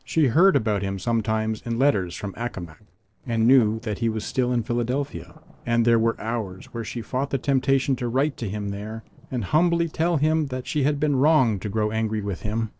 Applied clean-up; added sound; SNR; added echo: neural separator model SepFormer DNS4.